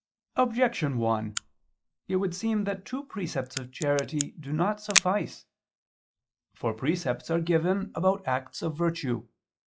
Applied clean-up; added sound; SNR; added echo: classical method log-MMSE.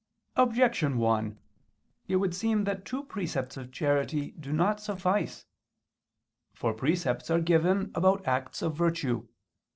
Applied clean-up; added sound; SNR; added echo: neural separator model SepFormer DNS4.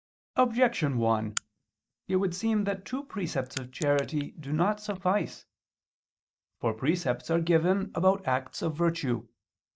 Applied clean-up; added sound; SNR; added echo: neural mask model DeepFilterNet 3.